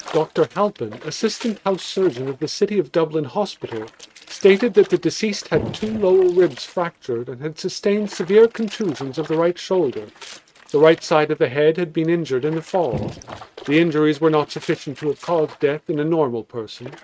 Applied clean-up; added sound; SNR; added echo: neural mask model RNNoise.